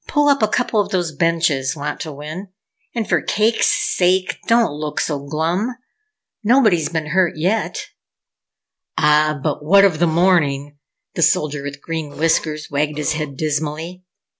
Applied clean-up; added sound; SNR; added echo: none; Burping, eructation; 18 dB; none.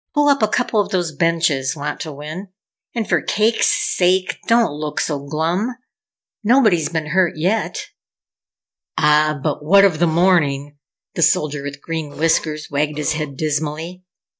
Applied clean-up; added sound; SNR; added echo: neural mask model DeepFilterNet 3.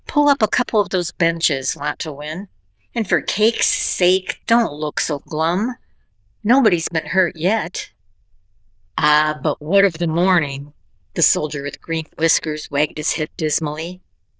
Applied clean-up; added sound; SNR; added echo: neural diffusion model UNIVERSE++.